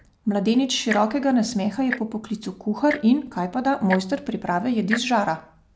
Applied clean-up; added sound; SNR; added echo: none; Tick-tock; 14 dB; none.